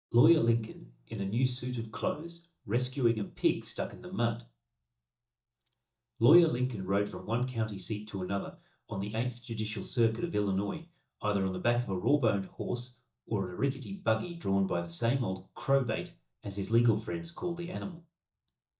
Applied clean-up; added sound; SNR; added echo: neural mask model DeepFilterNet 3.